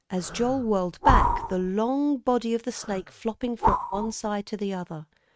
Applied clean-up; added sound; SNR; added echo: neural mask model RNNoise.